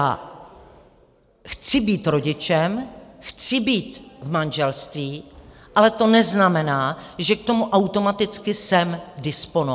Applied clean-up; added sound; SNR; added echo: none; none; none; none.